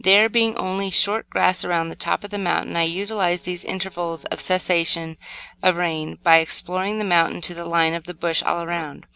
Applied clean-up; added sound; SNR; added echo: neural separator model SepFormer DNS4.